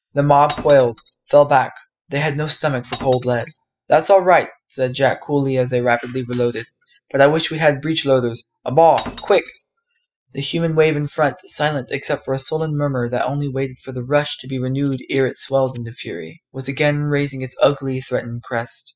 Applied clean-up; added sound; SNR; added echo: classical method spectral subtraction.